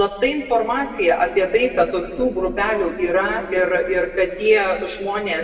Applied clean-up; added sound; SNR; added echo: none; none; none; reverberation time 1.9 s.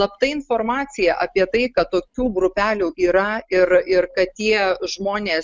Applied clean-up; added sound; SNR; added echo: none; none; none; none.